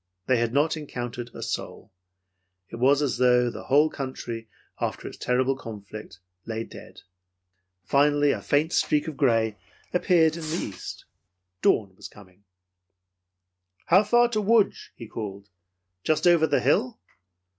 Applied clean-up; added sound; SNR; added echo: none; Fireworks; 16 dB; none.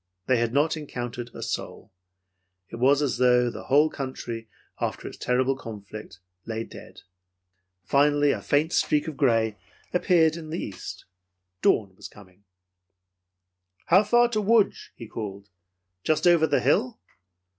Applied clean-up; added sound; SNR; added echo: none; none; none; none.